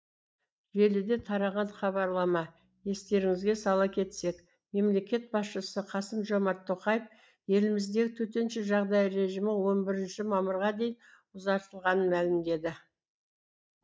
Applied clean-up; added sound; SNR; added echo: neural mask model DeepFilterNet 3.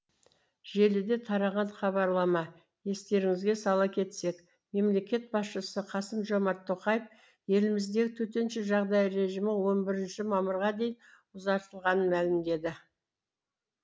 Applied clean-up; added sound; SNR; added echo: none; none; none; none.